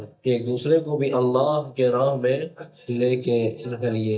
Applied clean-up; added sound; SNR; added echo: neural mask model DeepFilterNet 3.